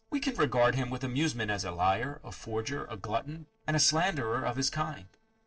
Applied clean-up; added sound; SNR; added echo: neural separator model SepFormer DNS4.